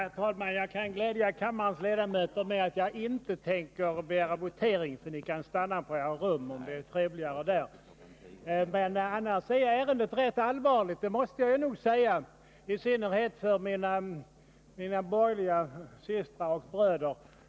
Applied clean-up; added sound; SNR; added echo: none; none; none; none.